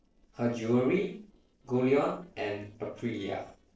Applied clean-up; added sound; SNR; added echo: neural separator model SepFormer DNS4.